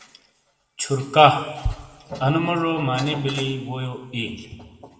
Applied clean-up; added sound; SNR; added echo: none; Bass drum; 11 dB; reverberation time 1.5 s.